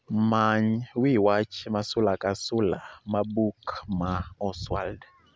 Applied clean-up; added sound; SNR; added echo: none; none; none; none.